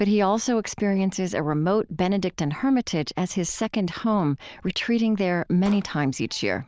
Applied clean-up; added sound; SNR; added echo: neural diffusion model UNIVERSE++.